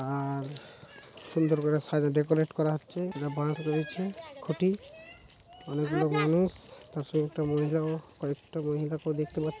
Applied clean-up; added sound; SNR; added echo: none; none; none; none.